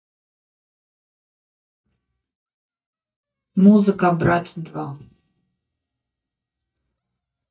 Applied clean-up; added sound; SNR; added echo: neural mask model DeepFilterNet 3.